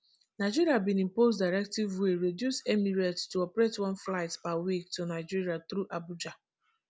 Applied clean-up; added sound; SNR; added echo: none; none; none; none.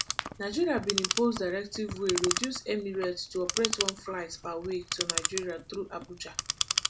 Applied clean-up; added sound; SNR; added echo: none; Clock; 2 dB; reverberation time 0.2 s.